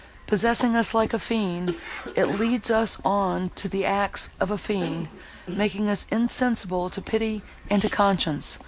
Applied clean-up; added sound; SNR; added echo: none; Cough; 16 dB; none.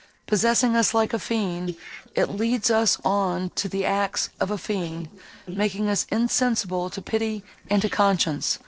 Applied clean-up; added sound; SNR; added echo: neural separator model SepFormer DNS4.